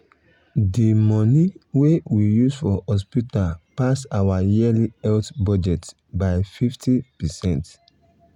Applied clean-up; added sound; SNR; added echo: none; none; none; none.